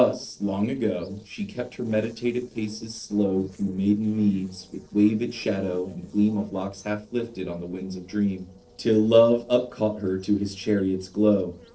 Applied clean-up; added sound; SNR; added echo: neural separator model SepFormer DNS4.